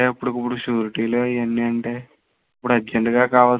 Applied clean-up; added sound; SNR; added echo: none; none; none; none.